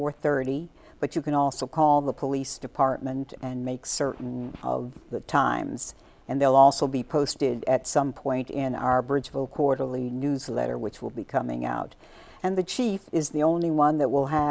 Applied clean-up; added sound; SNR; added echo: none; none; none; none.